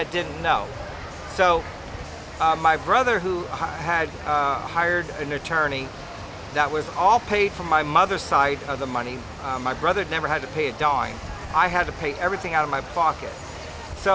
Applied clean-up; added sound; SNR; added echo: none; none; none; none.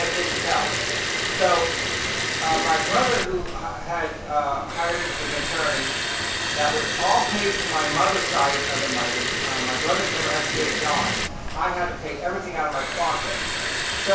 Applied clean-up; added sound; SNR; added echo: none; Liquid; 1 dB; reverberation time 0.7 s.